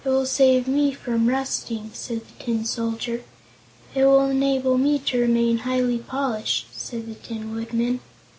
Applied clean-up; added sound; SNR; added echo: none; none; none; none.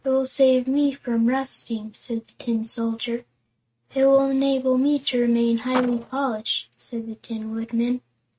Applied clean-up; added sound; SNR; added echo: neural mask model RNNoise.